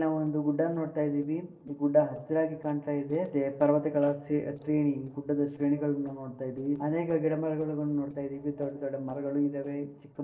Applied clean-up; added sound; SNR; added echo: neural separator model SepFormer DNS4.